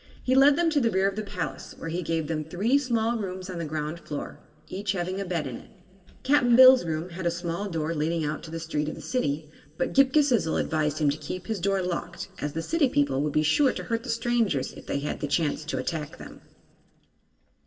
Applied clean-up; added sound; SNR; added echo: none; none; none; reverberation time 2.1 s.